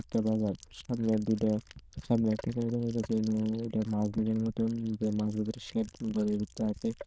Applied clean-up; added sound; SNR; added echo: neural diffusion model UNIVERSE++.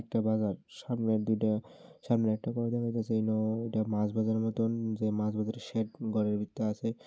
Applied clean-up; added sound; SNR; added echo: none; none; none; none.